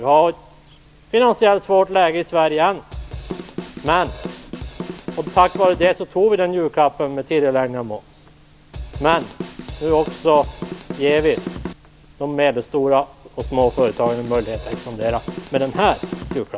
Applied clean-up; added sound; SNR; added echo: none; Drum / Drum kit; 11 dB; none.